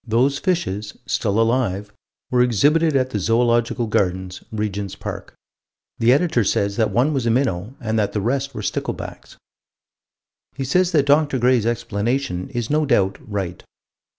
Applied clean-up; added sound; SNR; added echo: none; none; none; none.